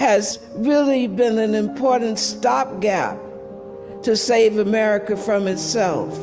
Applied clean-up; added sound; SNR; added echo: none; none; none; none.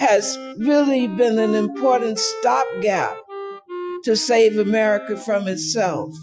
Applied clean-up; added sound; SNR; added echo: classical method Wiener filter.